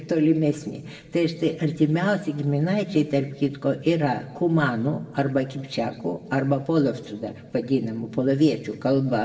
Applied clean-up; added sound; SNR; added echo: none; none; none; reverberation time 1.3 s.